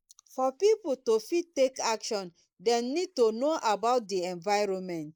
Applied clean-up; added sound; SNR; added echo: neural mask model Resemble Enhance denoiser.